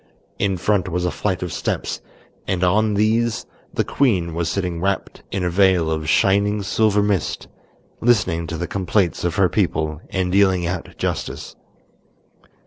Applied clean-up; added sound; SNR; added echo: none; none; none; none.